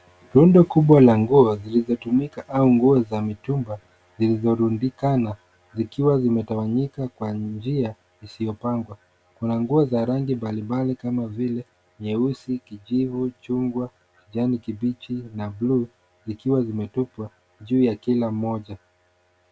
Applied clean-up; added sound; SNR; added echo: none; none; none; none.